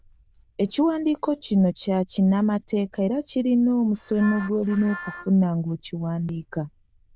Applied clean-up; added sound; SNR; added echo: neural diffusion model UNIVERSE++.